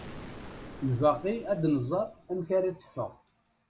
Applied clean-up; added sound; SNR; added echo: none; Explosion; 16 dB; none.